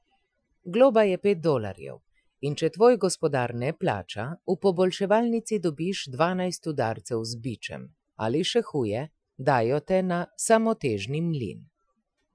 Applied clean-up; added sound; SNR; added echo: classical method Wiener filter.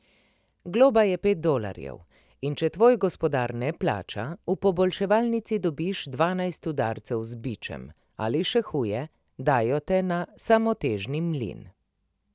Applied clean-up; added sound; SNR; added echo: none; none; none; none.